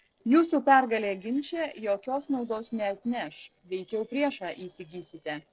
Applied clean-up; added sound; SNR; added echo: neural separator model SepFormer DNS4.